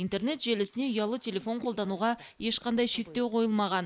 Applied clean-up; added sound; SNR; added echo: neural mask model Resemble Enhance denoiser.